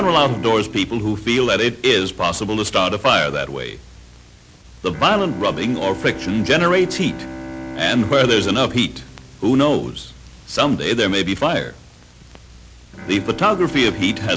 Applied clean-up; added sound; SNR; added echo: none; Bowed string instrument; 15 dB; none.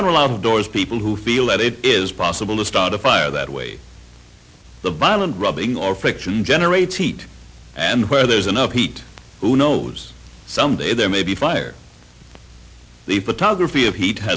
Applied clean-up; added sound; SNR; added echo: none; none; none; none.